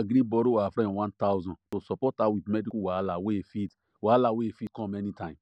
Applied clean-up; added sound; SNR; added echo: none; none; none; none.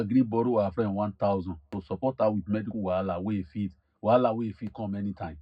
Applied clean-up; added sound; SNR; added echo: none; none; none; reverberation time 0.3 s.